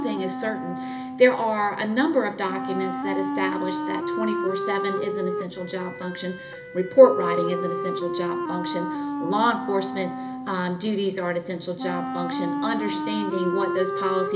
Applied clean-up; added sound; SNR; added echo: none; Wind instrument, woodwind instrument; 4 dB; reverberation time 0.3 s.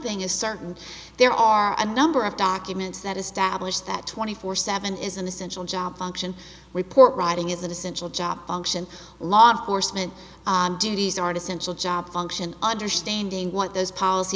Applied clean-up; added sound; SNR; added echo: none; none; none; none.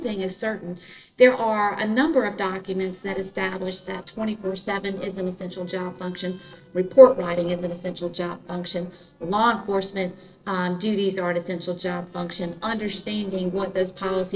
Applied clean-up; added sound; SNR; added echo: neural separator model SepFormer DNS4.